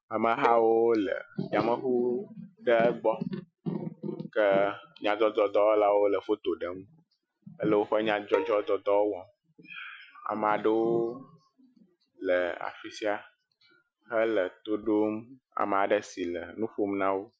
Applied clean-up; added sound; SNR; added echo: classical method Wiener filter.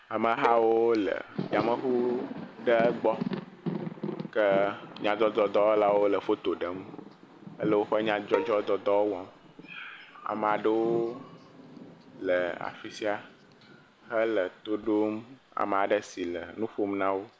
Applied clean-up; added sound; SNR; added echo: none; Bowed string instrument + Thunder; 11 dB; none.